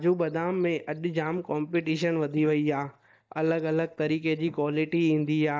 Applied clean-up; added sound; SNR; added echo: neural mask model DeepFilterNet 3.